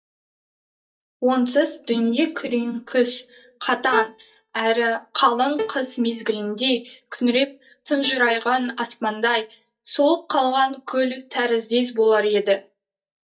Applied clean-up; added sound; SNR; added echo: neural mask model DeepFilterNet 3.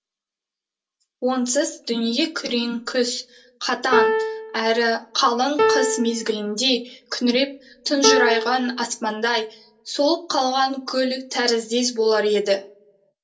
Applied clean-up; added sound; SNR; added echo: none; Piano; 1 dB; reverberation time 0.2 s.